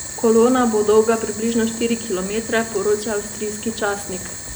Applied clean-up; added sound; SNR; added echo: none; Boiling; 11 dB; none.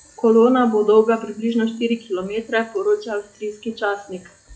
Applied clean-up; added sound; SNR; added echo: classical method log-MMSE.